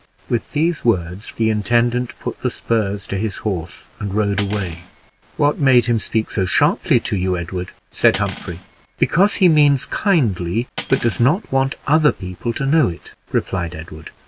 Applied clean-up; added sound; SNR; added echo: none; Cutlery, silverware; 17 dB; none.